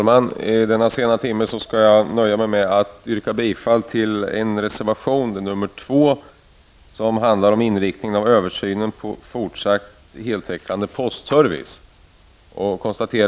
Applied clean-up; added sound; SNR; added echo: none; none; none; none.